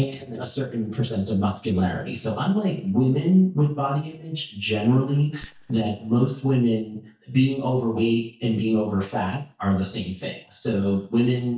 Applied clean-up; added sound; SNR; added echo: neural mask model DeepFilterNet 3.